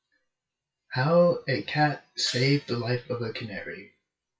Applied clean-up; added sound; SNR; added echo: classical method WPE with log-MMSE.